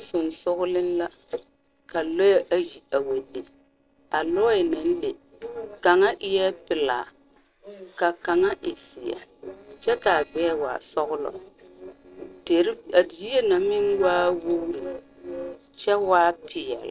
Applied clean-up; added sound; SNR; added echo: neural separator model SepFormer DNS4.